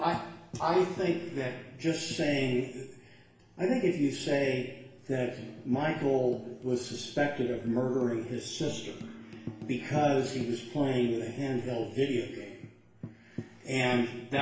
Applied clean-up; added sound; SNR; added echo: none; Tambourine; 16 dB; reverberation time 0.8 s.